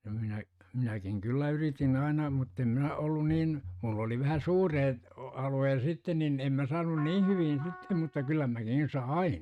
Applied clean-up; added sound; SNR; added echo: neural mask model RNNoise.